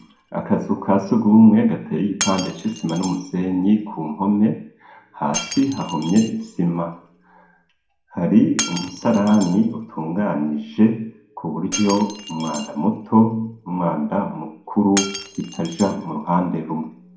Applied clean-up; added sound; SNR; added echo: none; Shatter; 15 dB; reverberation time 0.5 s.